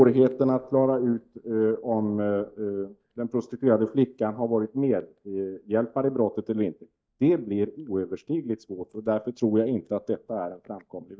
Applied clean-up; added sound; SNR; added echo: neural mask model DeepFilterNet 3.